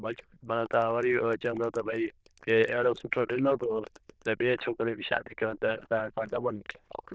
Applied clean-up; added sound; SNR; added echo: neural diffusion model UNIVERSE++.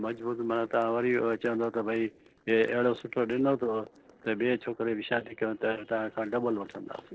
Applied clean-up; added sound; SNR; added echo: neural separator model SepFormer DNS4.